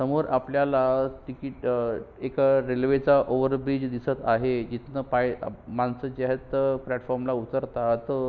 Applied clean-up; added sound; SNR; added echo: none; none; none; none.